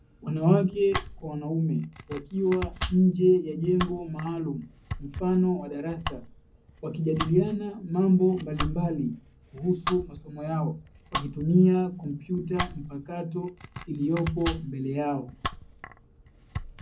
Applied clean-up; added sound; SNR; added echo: none; Domestic sounds, home sounds; 11 dB; reverberation time 0.4 s.